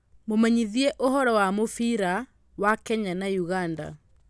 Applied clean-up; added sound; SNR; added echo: none; none; none; none.